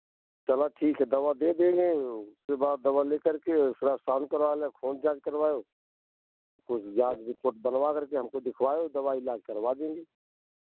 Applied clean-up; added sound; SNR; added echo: none; none; none; none.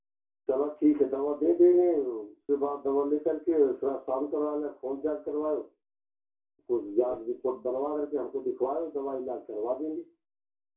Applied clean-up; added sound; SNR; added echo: none; none; none; reverberation time 0.3 s.